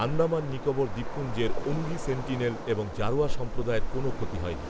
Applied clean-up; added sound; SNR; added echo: none; Waves, surf; 1 dB; none.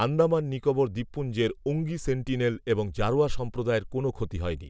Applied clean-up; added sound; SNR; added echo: none; none; none; none.